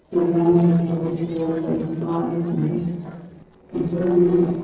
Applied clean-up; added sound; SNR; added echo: neural separator model SepFormer DNS4.